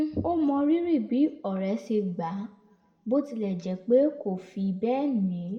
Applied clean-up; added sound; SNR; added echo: none; none; none; reverberation time 0.8 s.